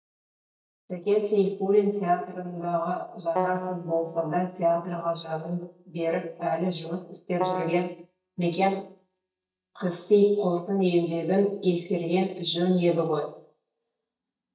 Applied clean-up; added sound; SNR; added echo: neural mask model DeepFilterNet 3.